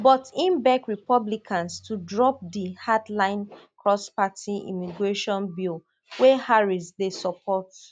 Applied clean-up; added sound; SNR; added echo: none; none; none; none.